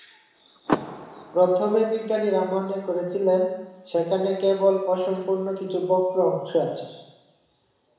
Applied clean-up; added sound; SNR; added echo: none; Car; 11 dB; reverberation time 1.0 s.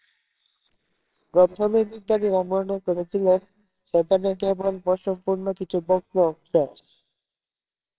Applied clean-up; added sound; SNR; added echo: neural separator model SepFormer WHAMR!.